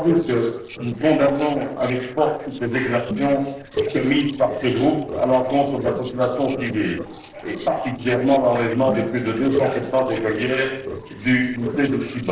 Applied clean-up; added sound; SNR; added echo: neural separator model SepFormer DNS4.